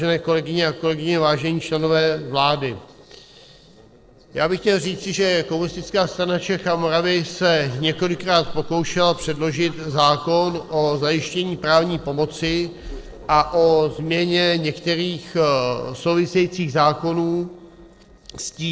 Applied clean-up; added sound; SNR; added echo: neural separator model SepFormer DNS4.